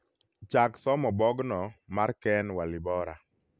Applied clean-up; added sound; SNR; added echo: none; none; none; none.